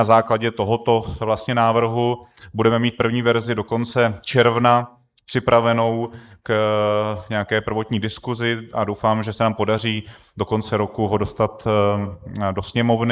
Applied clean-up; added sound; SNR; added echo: neural mask model Resemble Enhance denoiser.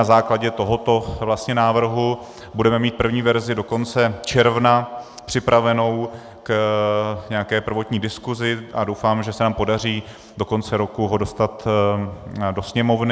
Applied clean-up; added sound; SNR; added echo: none; none; none; none.